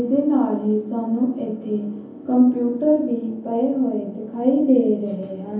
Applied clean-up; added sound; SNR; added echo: none; none; none; reverberation time 0.7 s.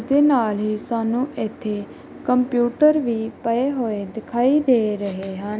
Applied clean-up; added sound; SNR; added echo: none; none; none; none.